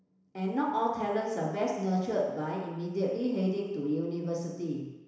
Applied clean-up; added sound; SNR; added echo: none; none; none; reverberation time 1.0 s.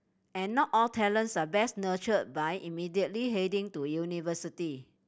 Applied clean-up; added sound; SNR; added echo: none; none; none; none.